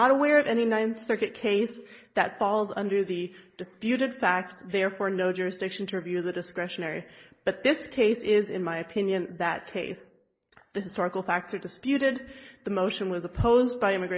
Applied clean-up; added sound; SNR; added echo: neural mask model Resemble Enhance denoiser.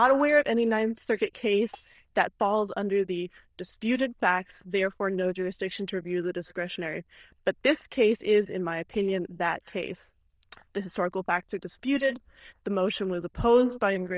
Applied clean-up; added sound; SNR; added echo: neural diffusion model UNIVERSE++.